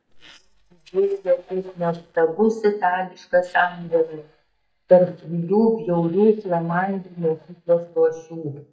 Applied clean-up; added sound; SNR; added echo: neural mask model DeepFilterNet 3.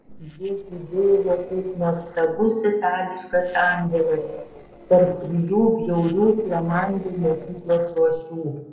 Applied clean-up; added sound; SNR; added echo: neural separator model SepFormer DNS4.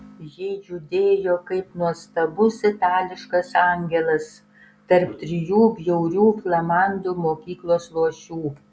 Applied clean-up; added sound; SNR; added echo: none; none; none; none.